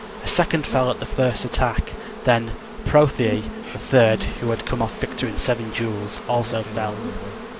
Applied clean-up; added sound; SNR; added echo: none; Insect; 10 dB; none.